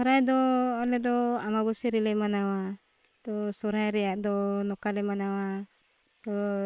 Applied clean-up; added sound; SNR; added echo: neural separator model SepFormer WHAM!.